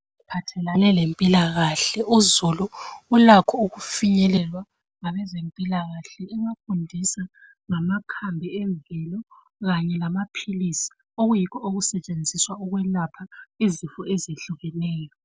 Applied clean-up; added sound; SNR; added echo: none; none; none; none.